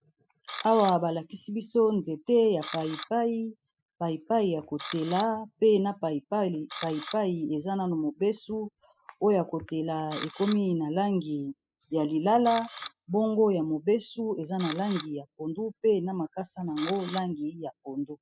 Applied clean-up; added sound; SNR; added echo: classical method spectral subtraction.